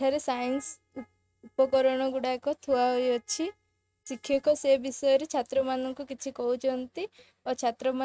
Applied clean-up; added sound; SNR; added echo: neural mask model RNNoise.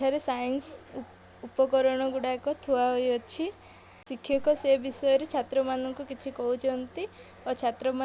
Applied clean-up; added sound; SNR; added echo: none; none; none; none.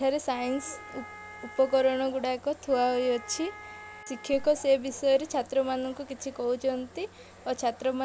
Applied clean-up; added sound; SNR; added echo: none; Wind instrument, woodwind instrument; 18 dB; none.